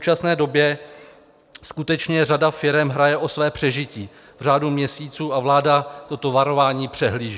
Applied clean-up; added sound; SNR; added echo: none; none; none; none.